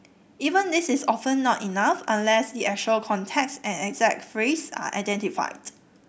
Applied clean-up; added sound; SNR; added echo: none; none; none; none.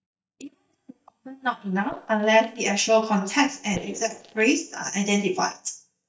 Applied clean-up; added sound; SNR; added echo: neural mask model DeepFilterNet 3.